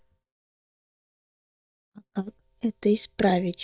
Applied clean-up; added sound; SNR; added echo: neural mask model DeepFilterNet 3.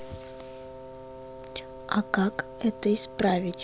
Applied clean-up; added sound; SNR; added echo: none; Wind instrument, woodwind instrument; 13 dB; none.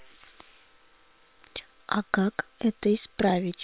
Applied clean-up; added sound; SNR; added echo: neural separator model SepFormer WHAM!.